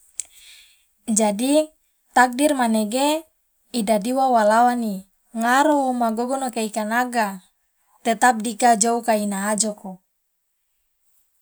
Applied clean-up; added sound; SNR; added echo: none; none; none; none.